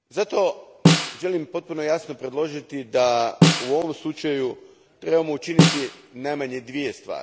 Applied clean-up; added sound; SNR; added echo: none; Snare drum; -3 dB; none.